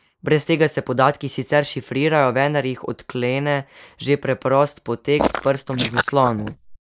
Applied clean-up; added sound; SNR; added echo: neural mask model Resemble Enhance denoiser.